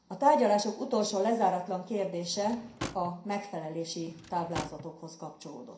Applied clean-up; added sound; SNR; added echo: none; Drawer open or close / Wood; 13 dB; reverberation time 0.5 s.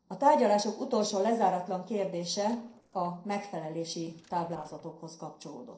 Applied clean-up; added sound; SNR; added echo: neural separator model SepFormer DNS4.